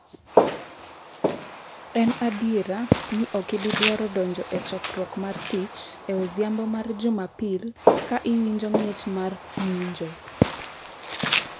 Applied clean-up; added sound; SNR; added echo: none; Walk, footsteps; 0 dB; none.